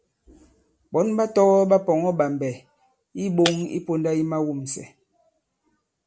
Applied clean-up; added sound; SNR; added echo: none; Shatter; 14 dB; none.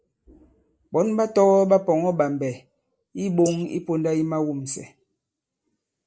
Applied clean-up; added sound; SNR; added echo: neural mask model Resemble Enhance denoiser.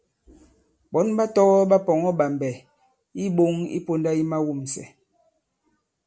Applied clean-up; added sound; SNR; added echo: none; none; none; none.